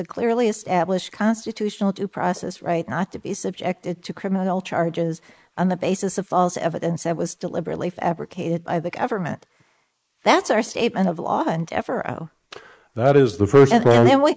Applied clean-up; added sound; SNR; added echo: neural mask model Resemble Enhance denoiser.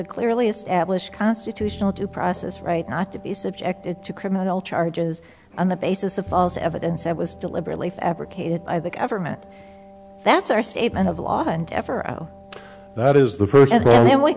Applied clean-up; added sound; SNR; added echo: none; Bowed string instrument + Wind instrument, woodwind instrument; 20 dB; none.